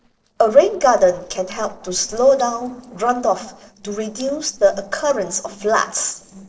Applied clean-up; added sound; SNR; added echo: neural separator model SepFormer DNS4.